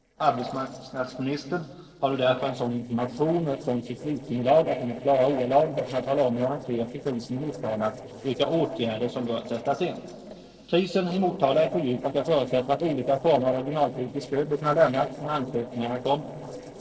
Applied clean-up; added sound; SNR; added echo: neural separator model SepFormer DNS4.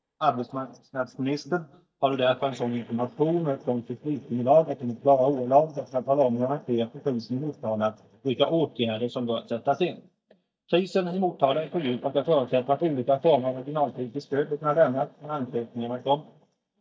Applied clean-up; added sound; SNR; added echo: neural mask model DeepFilterNet 3.